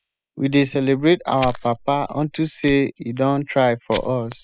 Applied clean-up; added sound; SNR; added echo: classical method spectral subtraction.